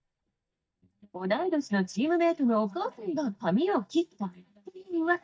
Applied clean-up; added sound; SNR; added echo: neural mask model DeepFilterNet 3.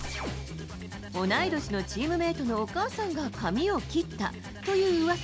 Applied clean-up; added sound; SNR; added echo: none; none; none; none.